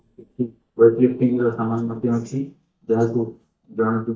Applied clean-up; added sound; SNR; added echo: neural mask model DeepFilterNet 3.